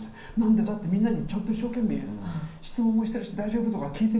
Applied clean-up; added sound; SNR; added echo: none; Bird vocalization, bird call, bird song; 15 dB; reverberation time 0.6 s.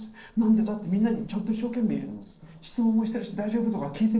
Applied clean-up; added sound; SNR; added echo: neural separator model SepFormer DNS4.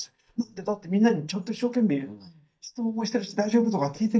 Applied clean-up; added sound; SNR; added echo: neural mask model DeepFilterNet 3.